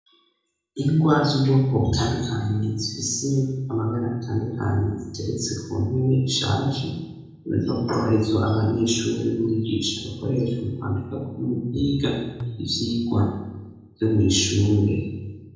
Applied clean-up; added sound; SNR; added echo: none; Tabla; 16 dB; reverberation time 0.9 s.